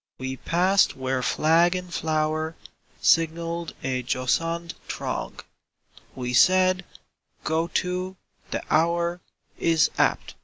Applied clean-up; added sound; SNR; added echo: none; none; none; none.